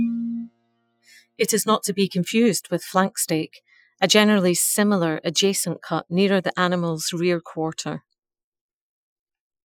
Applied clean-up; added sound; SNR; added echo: classical method Wiener filter.